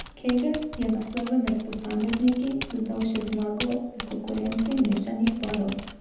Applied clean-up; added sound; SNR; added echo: none; Typing; 11 dB; reverberation time 0.8 s.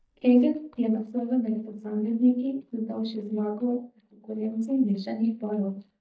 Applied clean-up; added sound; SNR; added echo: neural mask model DeepFilterNet 3.